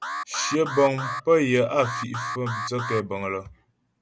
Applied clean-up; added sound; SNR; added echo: none; Alarm; 8 dB; none.